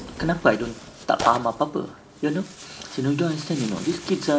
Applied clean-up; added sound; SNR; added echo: none; Tearing; 13 dB; reverberation time 1.4 s.